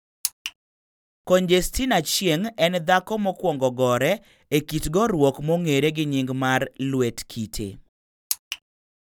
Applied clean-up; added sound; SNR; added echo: none; none; none; none.